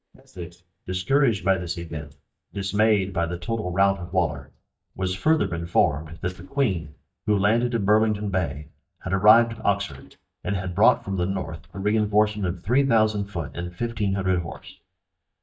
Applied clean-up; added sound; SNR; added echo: neural mask model DeepFilterNet 3.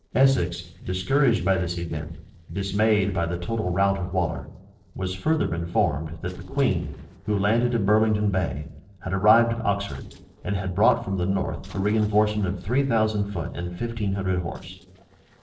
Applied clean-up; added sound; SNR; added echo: neural separator model SepFormer DNS4.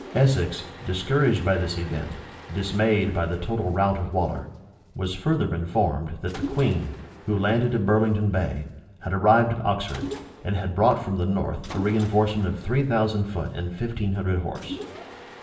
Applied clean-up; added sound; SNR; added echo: none; Mechanisms; 17 dB; reverberation time 0.7 s.